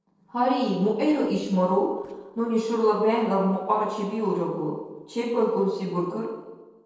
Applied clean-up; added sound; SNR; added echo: neural separator model SepFormer DNS4.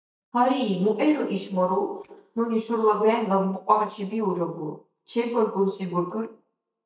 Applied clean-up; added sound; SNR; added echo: neural mask model DeepFilterNet 3.